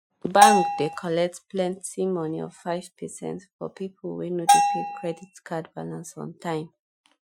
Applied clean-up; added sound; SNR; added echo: classical method Wiener filter.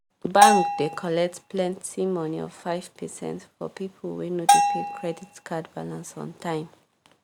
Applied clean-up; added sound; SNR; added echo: none; Bell; -4 dB; none.